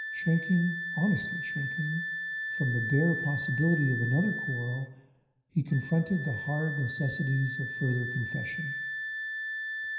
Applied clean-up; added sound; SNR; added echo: none; Wind instrument, woodwind instrument; 5 dB; reverberation time 0.9 s.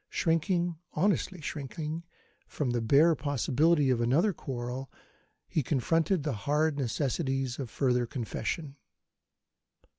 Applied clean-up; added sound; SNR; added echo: none; none; none; none.